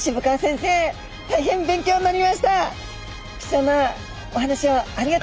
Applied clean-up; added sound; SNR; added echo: none; none; none; none.